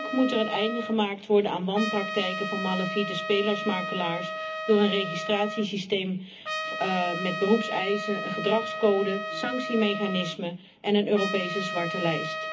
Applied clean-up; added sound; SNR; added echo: none; Trumpet; 6 dB; reverberation time 0.4 s.